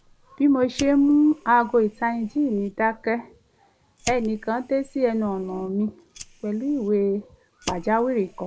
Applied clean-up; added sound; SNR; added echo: none; Fire; 19 dB; none.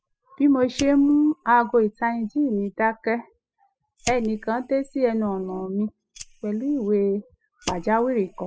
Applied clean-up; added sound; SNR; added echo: classical method spectral subtraction.